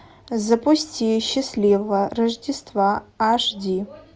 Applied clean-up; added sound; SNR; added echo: none; none; none; none.